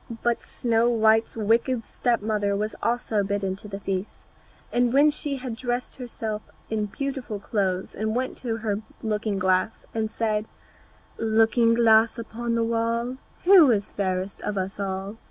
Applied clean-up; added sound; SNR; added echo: none; none; none; none.